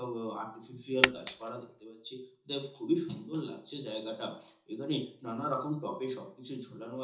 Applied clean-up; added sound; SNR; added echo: none; Glass; -5 dB; reverberation time 0.6 s.